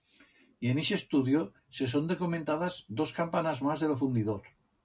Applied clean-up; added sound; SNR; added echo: none; none; none; none.